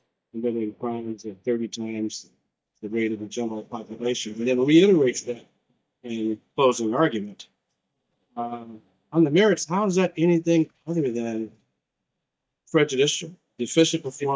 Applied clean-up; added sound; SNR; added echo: neural mask model DeepFilterNet 3.